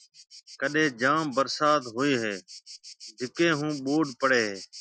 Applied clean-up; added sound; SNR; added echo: classical method Wiener filter.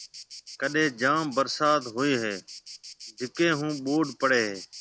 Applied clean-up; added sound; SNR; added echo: none; Insect; 17 dB; none.